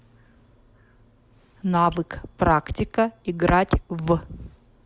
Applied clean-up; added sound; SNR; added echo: none; none; none; none.